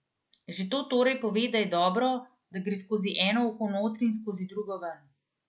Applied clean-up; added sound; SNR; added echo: none; none; none; none.